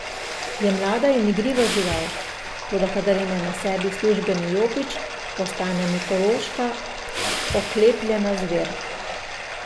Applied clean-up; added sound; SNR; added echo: none; Breathing + Bathtub (filling or washing); 6 dB; none.